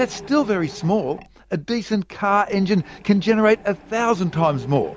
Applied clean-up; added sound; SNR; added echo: none; Mechanisms; 20 dB; none.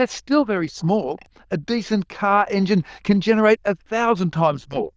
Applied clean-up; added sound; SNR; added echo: neural diffusion model UNIVERSE++.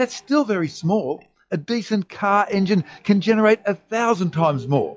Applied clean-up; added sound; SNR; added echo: classical method log-MMSE.